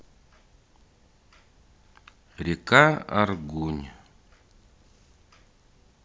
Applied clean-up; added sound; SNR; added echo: none; none; none; none.